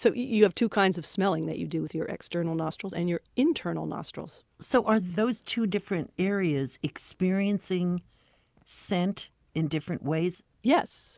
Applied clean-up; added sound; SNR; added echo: none; none; none; none.